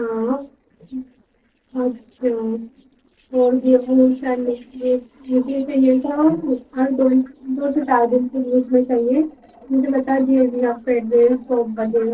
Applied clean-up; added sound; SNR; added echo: neural separator model SepFormer DNS4.